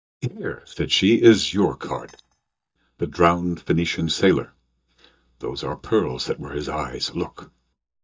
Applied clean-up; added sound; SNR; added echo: neural mask model DeepFilterNet 3.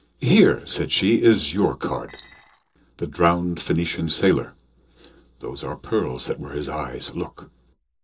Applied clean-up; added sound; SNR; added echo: neural separator model SepFormer DNS4.